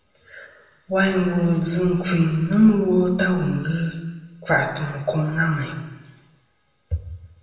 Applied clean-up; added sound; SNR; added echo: none; none; none; reverberation time 1.2 s.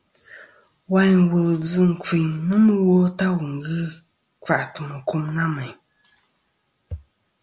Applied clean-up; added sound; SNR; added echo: none; none; none; none.